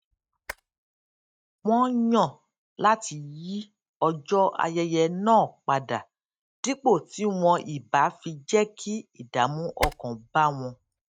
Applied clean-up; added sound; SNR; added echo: neural mask model RNNoise.